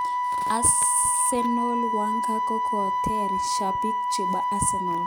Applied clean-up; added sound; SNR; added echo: none; Wind instrument, woodwind instrument; -3 dB; none.